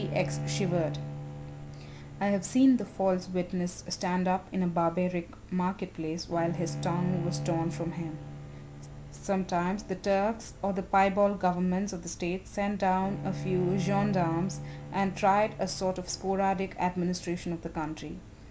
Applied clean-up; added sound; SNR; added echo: none; Bowed string instrument; 10 dB; none.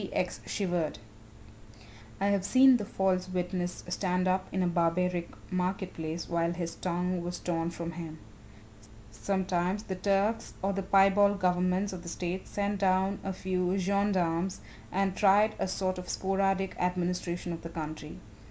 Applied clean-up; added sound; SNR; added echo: none; none; none; none.